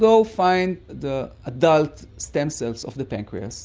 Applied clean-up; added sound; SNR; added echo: none; none; none; none.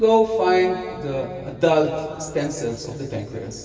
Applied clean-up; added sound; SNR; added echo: none; none; none; reverberation time 2.5 s.